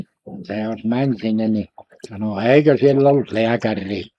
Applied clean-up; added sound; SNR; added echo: neural mask model Resemble Enhance denoiser.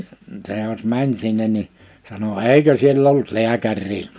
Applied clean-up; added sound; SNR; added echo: none; none; none; none.